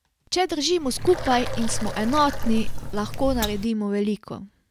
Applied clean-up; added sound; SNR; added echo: none; Water; 2 dB; none.